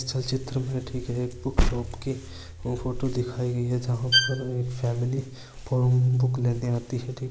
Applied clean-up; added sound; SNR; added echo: none; Car + Bowed string instrument; 0 dB; none.